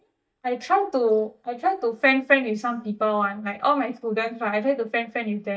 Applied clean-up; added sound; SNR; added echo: neural mask model DeepFilterNet 3.